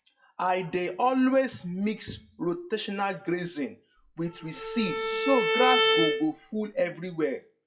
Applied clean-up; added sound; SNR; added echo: classical method WPE with log-MMSE.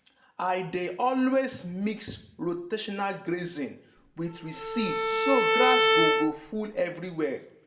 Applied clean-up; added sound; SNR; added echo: none; Bowed string instrument; -4 dB; reverberation time 0.6 s.